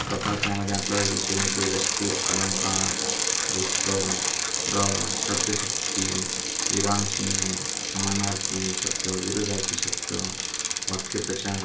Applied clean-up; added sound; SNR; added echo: none; Bicycle; -4 dB; reverberation time 0.3 s.